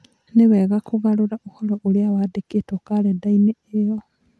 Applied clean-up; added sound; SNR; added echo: none; none; none; none.